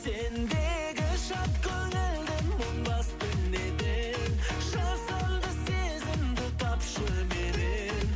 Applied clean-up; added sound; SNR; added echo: none; none; none; none.